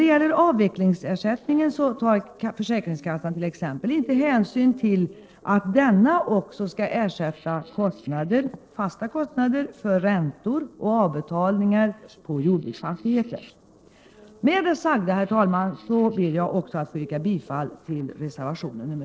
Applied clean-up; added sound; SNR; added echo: neural separator model SepFormer DNS4.